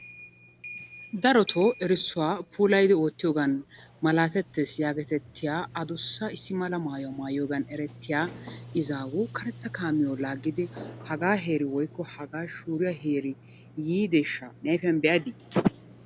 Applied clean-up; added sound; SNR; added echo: none; Sliding door; 19 dB; none.